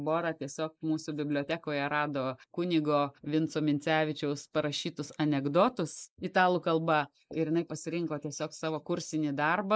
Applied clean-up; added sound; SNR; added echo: neural mask model Resemble Enhance denoiser.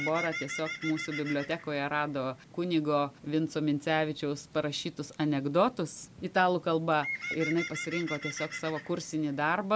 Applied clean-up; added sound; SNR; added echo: none; Bird; 11 dB; none.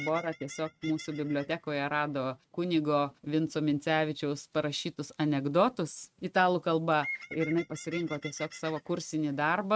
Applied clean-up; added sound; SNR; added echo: neural mask model RNNoise.